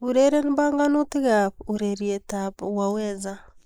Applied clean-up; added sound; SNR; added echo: neural mask model Resemble Enhance denoiser.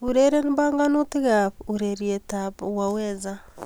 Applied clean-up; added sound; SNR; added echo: none; none; none; none.